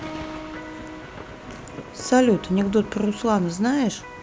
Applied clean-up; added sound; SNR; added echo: none; Electric guitar + Thunder / Rain; 13 dB; none.